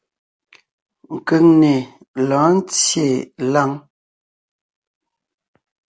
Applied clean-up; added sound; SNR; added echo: none; none; none; none.